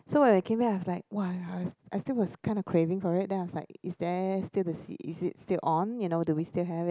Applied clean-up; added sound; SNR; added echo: none; none; none; none.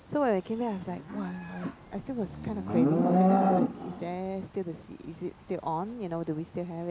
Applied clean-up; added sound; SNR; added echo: none; Livestock, farm animals, working animals; -2 dB; none.